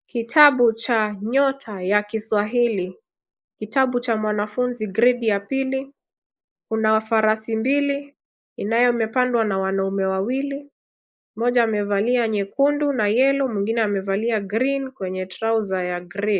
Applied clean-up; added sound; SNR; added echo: neural mask model Resemble Enhance denoiser.